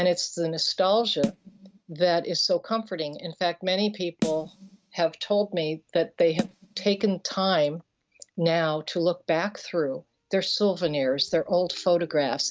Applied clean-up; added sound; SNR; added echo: neural mask model RNNoise.